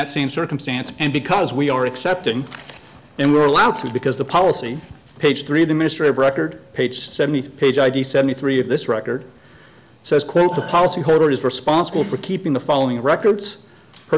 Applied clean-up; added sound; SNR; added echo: none; none; none; none.